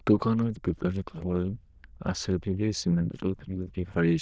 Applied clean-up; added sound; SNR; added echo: neural diffusion model UNIVERSE++.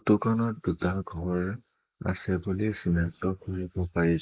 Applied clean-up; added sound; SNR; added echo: neural mask model Resemble Enhance denoiser.